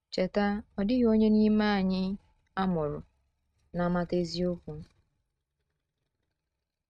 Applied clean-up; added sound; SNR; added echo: neural mask model RNNoise.